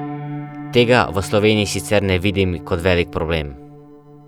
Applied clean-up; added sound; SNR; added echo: none; Piano; 14 dB; none.